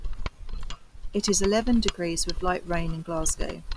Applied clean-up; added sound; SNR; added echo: none; Mechanisms; 2 dB; none.